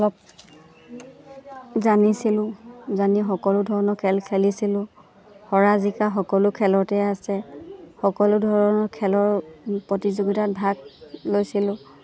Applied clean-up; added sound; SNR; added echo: none; none; none; none.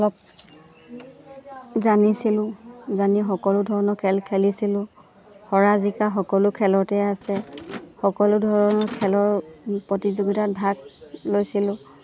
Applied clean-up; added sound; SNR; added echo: none; Mechanisms; 18 dB; none.